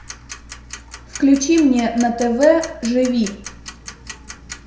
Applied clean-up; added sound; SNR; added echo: none; Tick-tock; 16 dB; reverberation time 0.6 s.